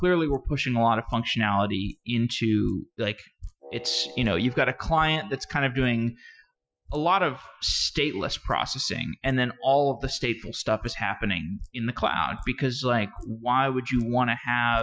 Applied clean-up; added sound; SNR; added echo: classical method Wiener filter.